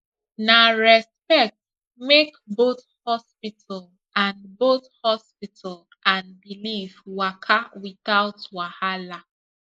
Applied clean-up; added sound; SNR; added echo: neural mask model Resemble Enhance denoiser.